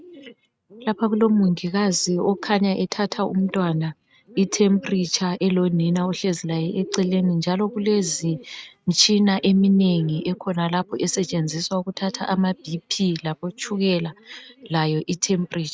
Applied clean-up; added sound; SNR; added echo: neural mask model RNNoise.